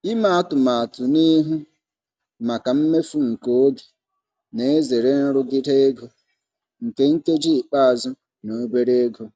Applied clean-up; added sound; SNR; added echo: none; none; none; none.